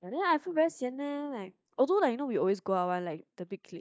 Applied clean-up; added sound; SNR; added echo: neural mask model DeepFilterNet 3.